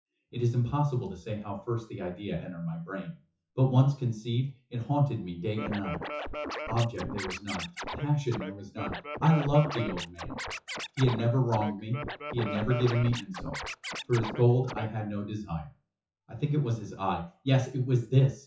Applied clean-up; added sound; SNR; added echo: classical method WPE with log-MMSE.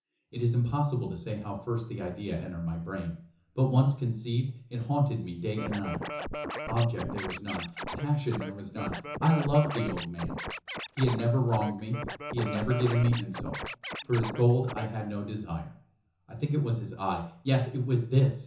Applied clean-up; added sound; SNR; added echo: none; Scratching (performance technique); 8 dB; reverberation time 0.7 s.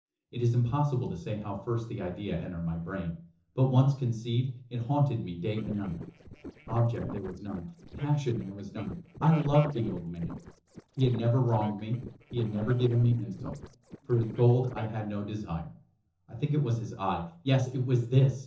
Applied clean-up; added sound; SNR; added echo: neural separator model SepFormer DNS4.